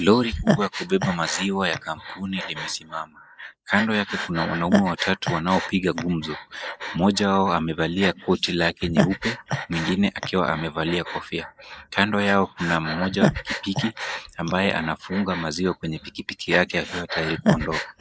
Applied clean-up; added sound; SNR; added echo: neural mask model Resemble Enhance denoiser.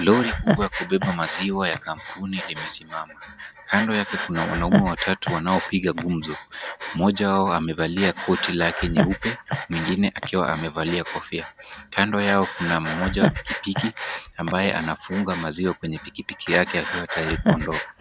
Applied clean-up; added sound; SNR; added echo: none; Breathing; 4 dB; none.